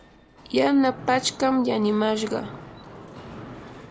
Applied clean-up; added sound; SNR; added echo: none; Mechanisms; 16 dB; none.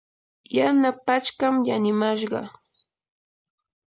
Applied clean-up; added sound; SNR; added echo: none; none; none; none.